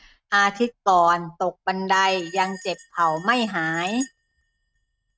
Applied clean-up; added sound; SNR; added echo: neural mask model RNNoise.